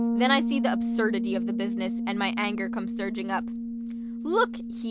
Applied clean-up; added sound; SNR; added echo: none; Bass guitar; -1 dB; none.